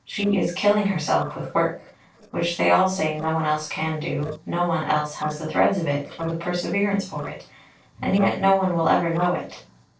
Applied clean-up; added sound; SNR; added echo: neural separator model SepFormer DNS4.